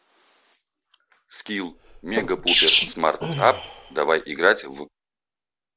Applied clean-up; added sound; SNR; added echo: none; Sneeze; 0 dB; none.